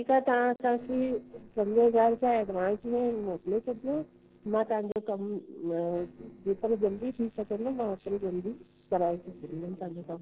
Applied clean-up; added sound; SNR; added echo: neural separator model SepFormer DNS4.